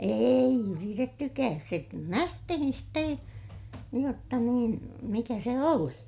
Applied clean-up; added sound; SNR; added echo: none; none; none; none.